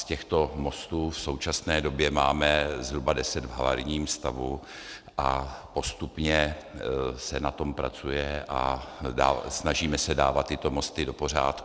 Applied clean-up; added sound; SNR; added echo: none; none; none; none.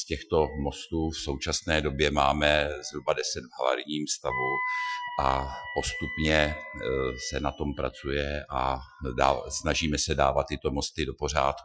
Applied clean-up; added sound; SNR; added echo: classical method Wiener filter.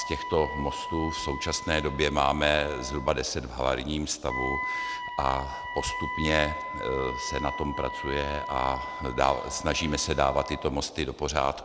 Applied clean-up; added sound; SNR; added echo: none; Wind instrument, woodwind instrument; 8 dB; none.